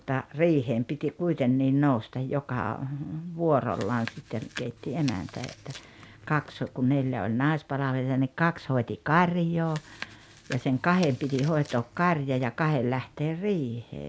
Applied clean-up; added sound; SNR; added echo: none; Chewing, mastication; 19 dB; none.